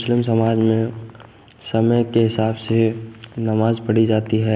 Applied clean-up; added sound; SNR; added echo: none; none; none; none.